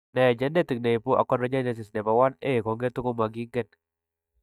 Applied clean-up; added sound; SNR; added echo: neural mask model DeepFilterNet 3.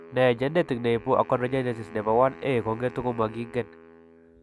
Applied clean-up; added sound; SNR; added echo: none; Wind instrument, woodwind instrument; 19 dB; none.